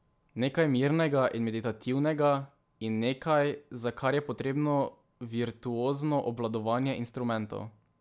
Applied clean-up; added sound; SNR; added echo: none; none; none; none.